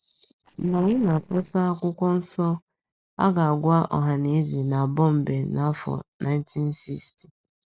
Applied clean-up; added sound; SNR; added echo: neural separator model SepFormer DNS4.